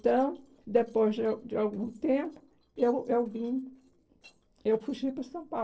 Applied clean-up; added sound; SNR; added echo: neural separator model SepFormer DNS4.